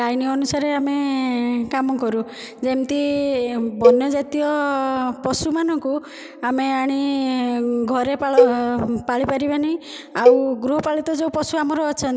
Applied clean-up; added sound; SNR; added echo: none; Cowbell; 1 dB; none.